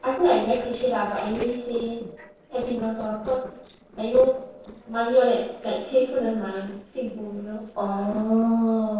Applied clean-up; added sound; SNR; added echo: neural separator model SepFormer DNS4.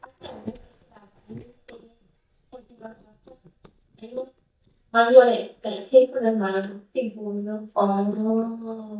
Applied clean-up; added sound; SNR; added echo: neural mask model DeepFilterNet 3.